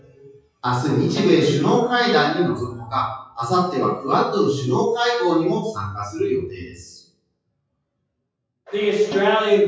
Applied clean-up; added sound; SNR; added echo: classical method WPE with log-MMSE.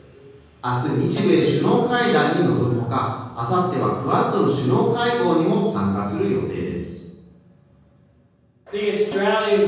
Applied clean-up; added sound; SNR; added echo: none; Guitar; 15 dB; reverberation time 1.3 s.